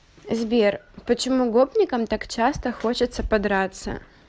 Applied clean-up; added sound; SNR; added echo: none; none; none; none.